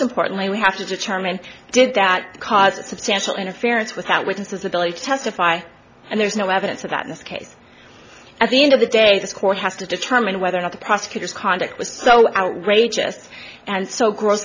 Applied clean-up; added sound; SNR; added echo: none; none; none; none.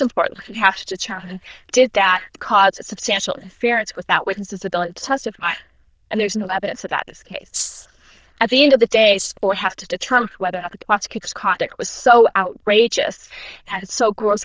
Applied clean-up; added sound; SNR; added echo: neural diffusion model UNIVERSE++.